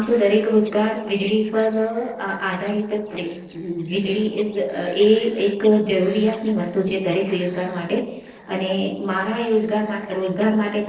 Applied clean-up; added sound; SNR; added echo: neural separator model SepFormer DNS4.